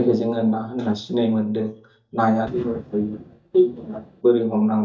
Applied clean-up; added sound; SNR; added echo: neural mask model DeepFilterNet 3.